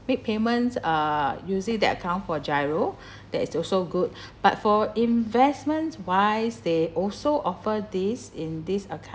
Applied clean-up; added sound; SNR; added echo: none; none; none; none.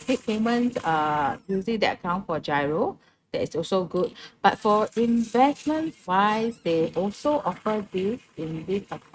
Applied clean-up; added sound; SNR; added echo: neural mask model RNNoise.